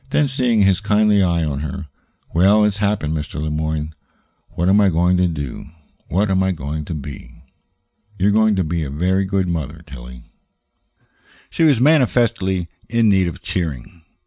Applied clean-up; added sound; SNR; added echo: none; none; none; none.